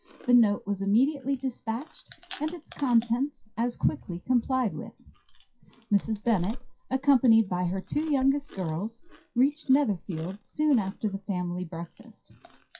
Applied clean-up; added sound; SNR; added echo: classical method WPE with log-MMSE.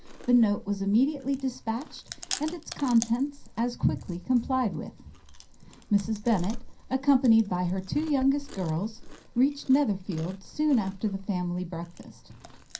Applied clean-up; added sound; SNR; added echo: none; Chewing, mastication; 14 dB; reverberation time 0.3 s.